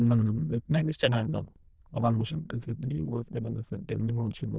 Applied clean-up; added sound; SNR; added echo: neural diffusion model UNIVERSE++.